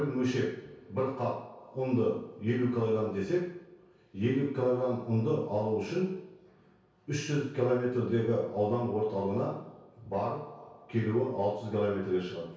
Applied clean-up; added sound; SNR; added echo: none; none; none; reverberation time 0.6 s.